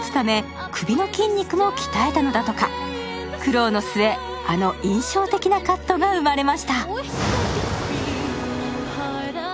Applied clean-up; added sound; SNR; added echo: none; none; none; none.